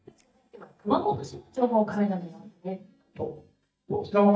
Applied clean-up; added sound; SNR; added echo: neural mask model DeepFilterNet 3.